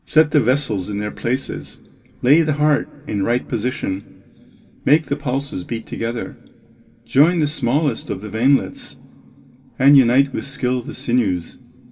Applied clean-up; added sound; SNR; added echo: none; none; none; reverberation time 1.9 s.